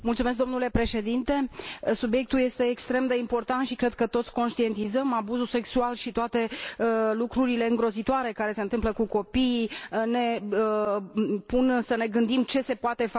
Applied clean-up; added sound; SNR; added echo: none; none; none; none.